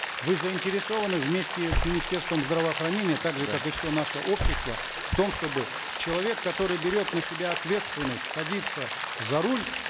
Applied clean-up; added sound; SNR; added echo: none; Slam / Car + Rain; 2 dB; none.